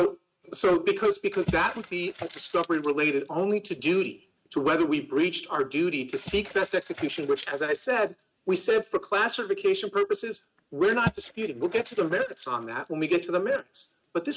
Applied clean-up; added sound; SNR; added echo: neural mask model RNNoise.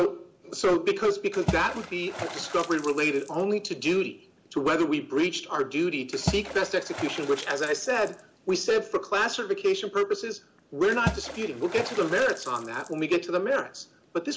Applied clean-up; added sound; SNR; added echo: none; Water / Splash, splatter; 12 dB; none.